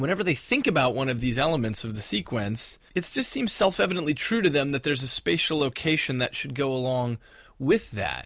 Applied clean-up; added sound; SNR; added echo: none; none; none; none.